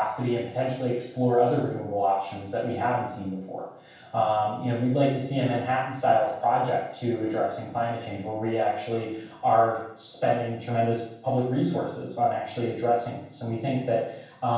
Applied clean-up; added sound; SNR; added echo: none; none; none; reverberation time 0.7 s.